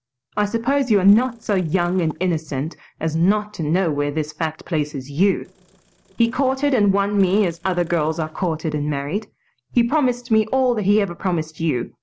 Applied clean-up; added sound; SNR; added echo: neural separator model SepFormer DNS4.